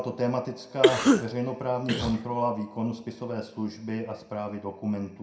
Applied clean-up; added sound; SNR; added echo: none; Cough; -4 dB; reverberation time 0.4 s.